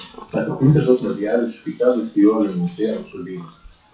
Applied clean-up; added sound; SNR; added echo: classical method WPE with log-MMSE.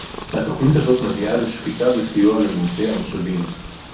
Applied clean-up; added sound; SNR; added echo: none; Purr; 12 dB; reverberation time 0.6 s.